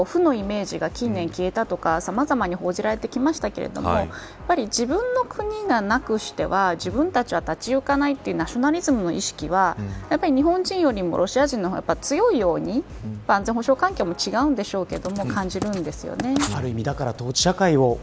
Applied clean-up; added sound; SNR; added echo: none; Writing; 11 dB; none.